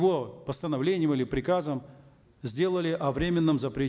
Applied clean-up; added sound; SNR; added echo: none; none; none; none.